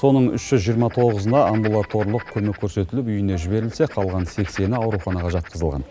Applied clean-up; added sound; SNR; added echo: none; Writing; 20 dB; none.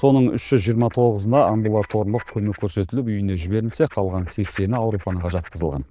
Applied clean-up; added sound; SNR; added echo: neural diffusion model UNIVERSE++.